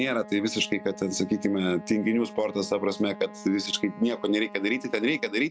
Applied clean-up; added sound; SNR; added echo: none; Wind instrument, woodwind instrument; 17 dB; none.